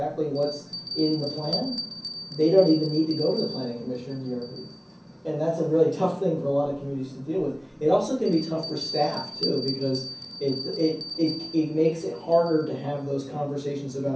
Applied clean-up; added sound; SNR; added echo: none; Bell; 13 dB; reverberation time 0.6 s.